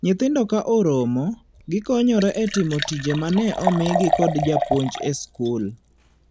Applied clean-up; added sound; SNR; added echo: none; Liquid; 7 dB; none.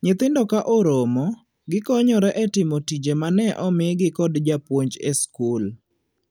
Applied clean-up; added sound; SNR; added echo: none; none; none; none.